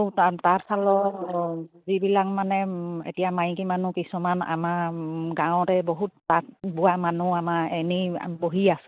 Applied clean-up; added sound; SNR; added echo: neural mask model DeepFilterNet 3.